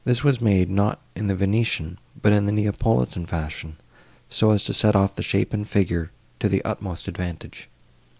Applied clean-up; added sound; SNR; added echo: none; none; none; none.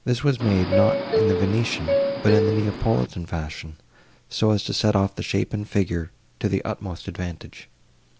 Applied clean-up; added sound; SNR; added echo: none; Subway, metro, underground; -1 dB; none.